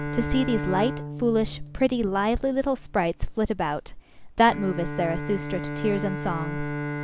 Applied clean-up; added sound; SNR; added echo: none; Bowed string instrument; 8 dB; none.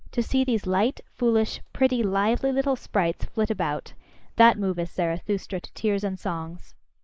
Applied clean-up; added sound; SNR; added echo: neural mask model Resemble Enhance denoiser.